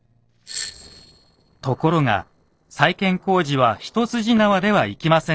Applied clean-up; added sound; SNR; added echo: neural separator model SepFormer DNS4.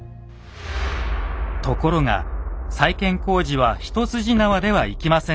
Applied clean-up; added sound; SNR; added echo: none; none; none; none.